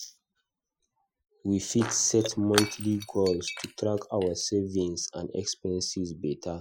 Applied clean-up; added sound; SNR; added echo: classical method Wiener filter.